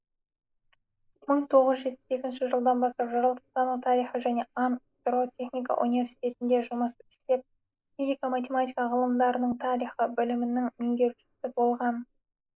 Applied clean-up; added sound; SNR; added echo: neural mask model Resemble Enhance denoiser.